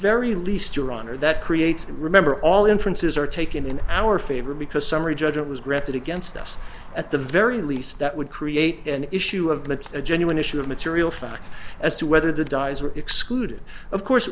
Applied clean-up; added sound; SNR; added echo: none; Traffic noise, roadway noise; 7 dB; none.